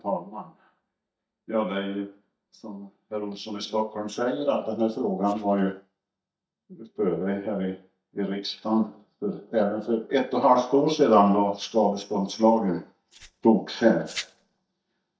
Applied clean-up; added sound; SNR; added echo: neural mask model DeepFilterNet 3.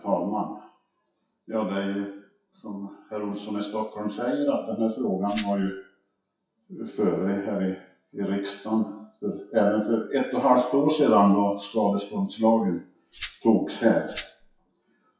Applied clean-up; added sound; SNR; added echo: classical method WPE with log-MMSE.